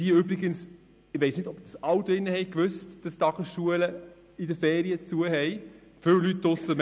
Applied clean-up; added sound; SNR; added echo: none; none; none; none.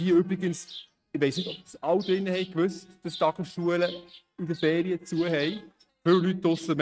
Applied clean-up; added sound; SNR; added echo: neural mask model RNNoise.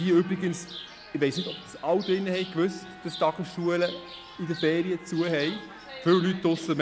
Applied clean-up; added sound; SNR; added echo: none; Chirp, tweet; 15 dB; none.